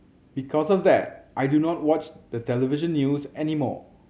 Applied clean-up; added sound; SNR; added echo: none; none; none; none.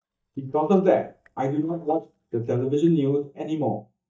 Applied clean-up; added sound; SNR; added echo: neural mask model DeepFilterNet 3.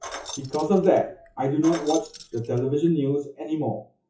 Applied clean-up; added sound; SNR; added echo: classical method WPE with log-MMSE.